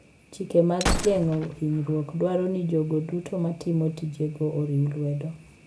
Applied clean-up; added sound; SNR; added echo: none; Gunshot, gunfire; 7 dB; none.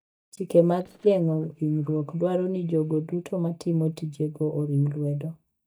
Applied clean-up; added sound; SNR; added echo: neural mask model DeepFilterNet 3.